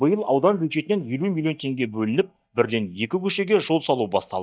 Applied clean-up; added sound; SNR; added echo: neural mask model DeepFilterNet 3.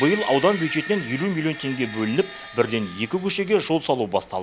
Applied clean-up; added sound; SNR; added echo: none; Screech; 13 dB; none.